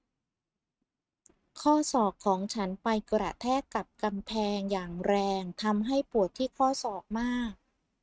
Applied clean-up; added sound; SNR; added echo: neural mask model RNNoise.